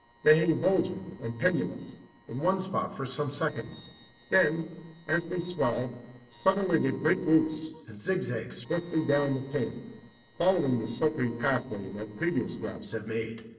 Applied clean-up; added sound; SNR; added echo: neural separator model SepFormer DNS4.